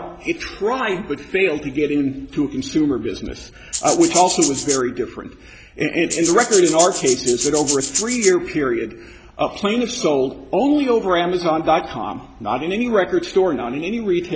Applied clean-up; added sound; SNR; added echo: none; Rattle (instrument); 4 dB; none.